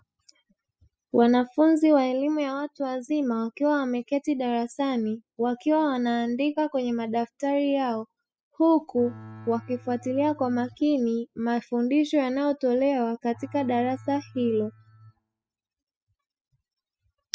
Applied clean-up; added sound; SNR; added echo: classical method spectral subtraction.